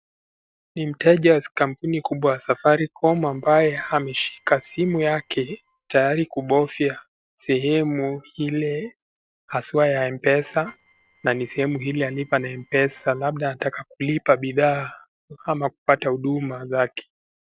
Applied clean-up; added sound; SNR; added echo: neural separator model SepFormer DNS4.